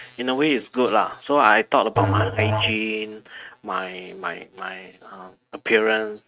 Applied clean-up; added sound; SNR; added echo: neural mask model RNNoise.